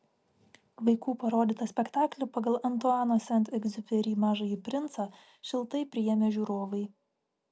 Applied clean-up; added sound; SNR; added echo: none; none; none; none.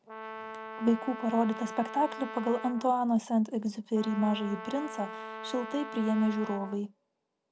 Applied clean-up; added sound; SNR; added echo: none; Brass instrument; 11 dB; none.